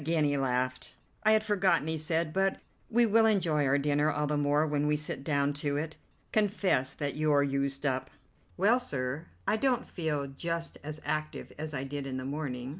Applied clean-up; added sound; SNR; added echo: none; none; none; none.